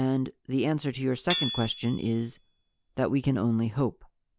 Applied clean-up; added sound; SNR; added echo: none; Hammer / Chink, clink; 10 dB; none.